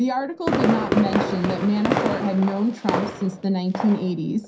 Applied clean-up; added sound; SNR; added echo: none; Fireworks; 3 dB; reverberation time 0.3 s.